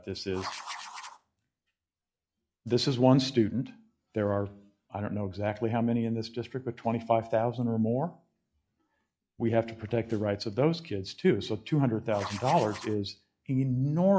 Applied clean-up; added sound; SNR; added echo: classical method log-MMSE.